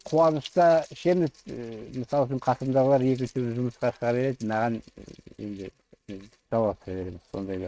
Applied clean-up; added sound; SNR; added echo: neural mask model RNNoise.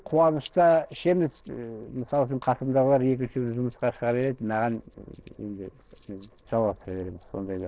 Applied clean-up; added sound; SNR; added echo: neural separator model SepFormer DNS4.